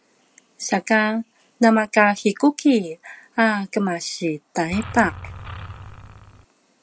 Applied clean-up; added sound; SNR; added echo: none; Engine; 14 dB; none.